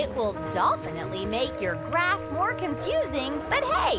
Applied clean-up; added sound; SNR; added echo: none; Trumpet; 10 dB; none.